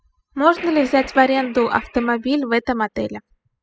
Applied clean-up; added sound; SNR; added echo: classical method spectral subtraction.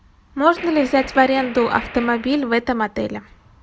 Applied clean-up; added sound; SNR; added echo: none; Gunshot, gunfire; 15 dB; none.